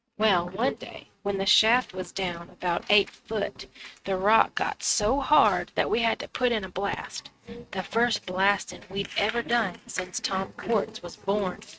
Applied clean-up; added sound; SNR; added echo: neural mask model RNNoise.